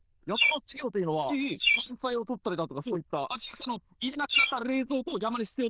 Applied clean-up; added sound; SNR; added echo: neural diffusion model UNIVERSE++.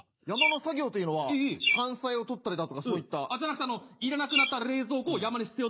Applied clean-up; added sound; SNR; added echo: neural mask model Resemble Enhance denoiser.